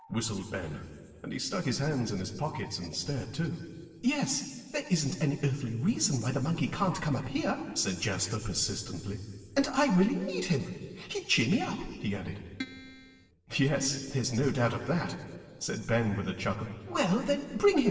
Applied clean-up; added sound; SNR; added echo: none; Keyboard (musical); 13 dB; reverberation time 2.5 s.